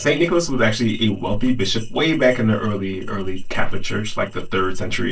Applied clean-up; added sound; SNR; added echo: neural separator model SepFormer DNS4.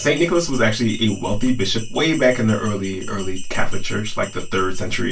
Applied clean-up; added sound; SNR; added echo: none; Bell; 20 dB; reverberation time 0.2 s.